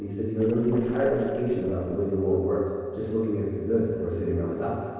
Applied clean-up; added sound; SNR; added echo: neural separator model SepFormer DNS4.